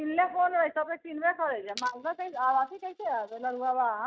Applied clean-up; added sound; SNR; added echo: neural mask model RNNoise.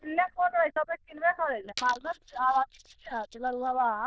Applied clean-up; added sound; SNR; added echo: neural diffusion model UNIVERSE++.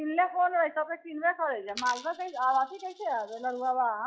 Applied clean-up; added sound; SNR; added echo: classical method log-MMSE.